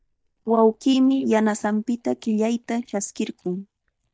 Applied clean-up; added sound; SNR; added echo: neural mask model DeepFilterNet 3.